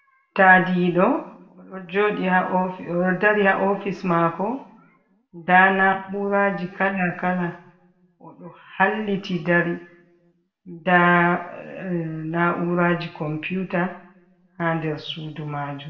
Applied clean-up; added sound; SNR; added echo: none; none; none; reverberation time 0.6 s.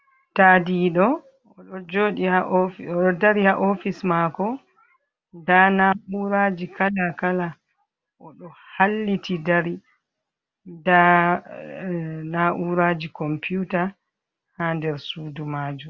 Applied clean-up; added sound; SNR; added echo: none; none; none; none.